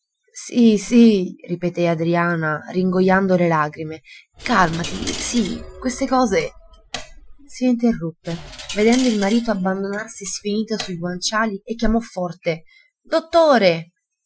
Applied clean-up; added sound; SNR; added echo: classical method Wiener filter.